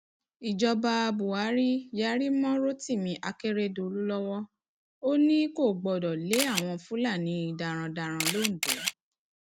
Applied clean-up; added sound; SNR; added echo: none; Camera; 1 dB; none.